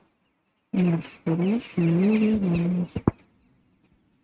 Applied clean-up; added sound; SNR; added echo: neural mask model RNNoise.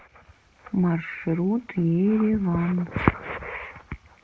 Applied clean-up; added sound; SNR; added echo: none; none; none; none.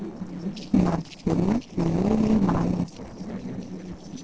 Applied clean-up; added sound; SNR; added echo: neural separator model SepFormer DNS4.